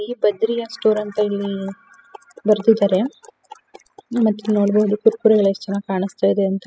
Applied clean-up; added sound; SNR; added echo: classical method spectral subtraction.